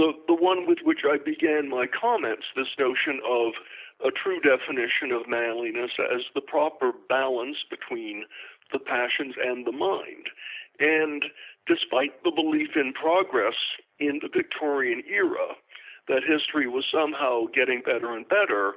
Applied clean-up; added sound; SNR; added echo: none; none; none; none.